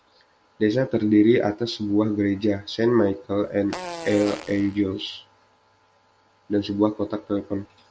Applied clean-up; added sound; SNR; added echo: none; Fart; 13 dB; none.